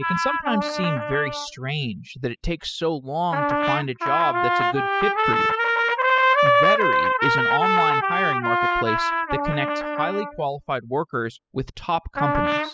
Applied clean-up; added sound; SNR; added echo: classical method spectral subtraction.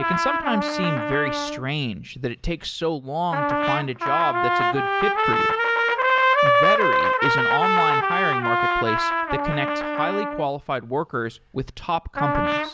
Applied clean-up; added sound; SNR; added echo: none; Trumpet; -5 dB; none.